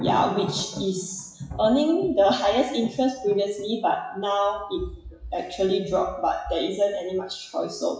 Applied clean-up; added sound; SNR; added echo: classical method WPE with log-MMSE.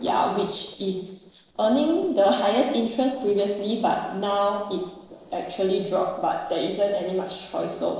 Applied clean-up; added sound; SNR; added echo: neural separator model SepFormer DNS4.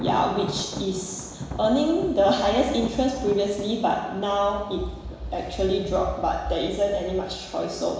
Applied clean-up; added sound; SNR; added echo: none; Thunder; 15 dB; reverberation time 1.0 s.